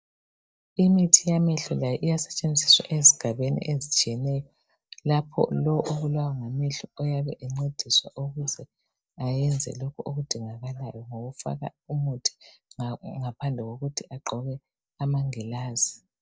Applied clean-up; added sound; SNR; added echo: neural mask model DeepFilterNet 3.